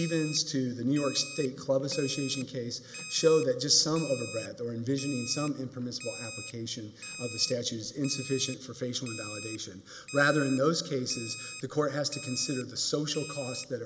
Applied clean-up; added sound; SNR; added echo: none; Alarm; 13 dB; none.